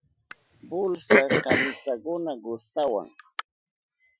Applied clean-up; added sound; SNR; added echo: classical method Wiener filter.